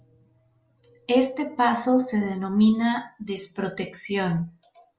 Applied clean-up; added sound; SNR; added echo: none; none; none; none.